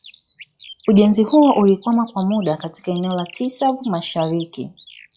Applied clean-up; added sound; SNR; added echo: classical method log-MMSE.